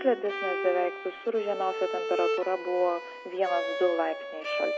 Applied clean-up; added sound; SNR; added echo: none; Bowed string instrument; 4 dB; none.